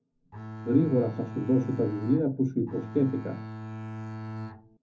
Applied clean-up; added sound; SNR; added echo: none; Bowed string instrument; 10 dB; reverberation time 0.3 s.